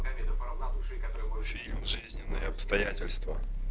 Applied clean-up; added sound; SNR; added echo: neural separator model SepFormer DNS4.